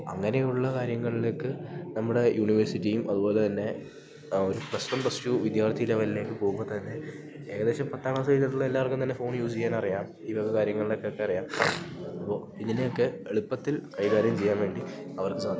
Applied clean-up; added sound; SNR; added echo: none; none; none; none.